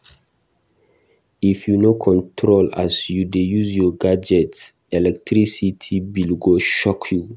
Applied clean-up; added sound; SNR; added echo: none; none; none; none.